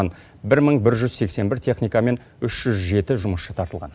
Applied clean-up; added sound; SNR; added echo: none; none; none; none.